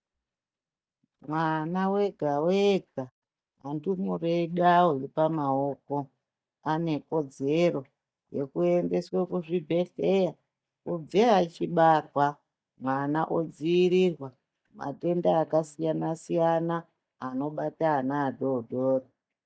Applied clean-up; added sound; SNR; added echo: neural mask model DeepFilterNet 3.